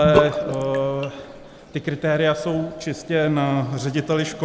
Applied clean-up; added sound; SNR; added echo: none; Bathtub (filling or washing) / Sink (filling or washing); 8 dB; none.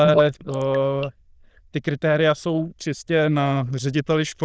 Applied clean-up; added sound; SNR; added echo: neural diffusion model UNIVERSE++.